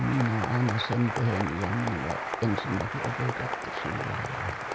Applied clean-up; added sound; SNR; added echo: none; Applause; 4 dB; none.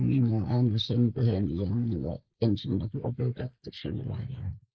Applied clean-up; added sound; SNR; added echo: neural mask model Resemble Enhance denoiser.